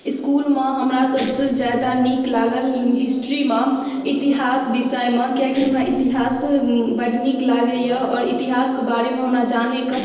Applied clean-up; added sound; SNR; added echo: neural separator model SepFormer DNS4.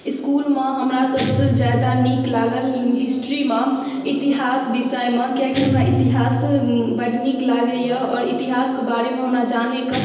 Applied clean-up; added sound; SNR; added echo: none; Guitar; 7 dB; reverberation time 1.0 s.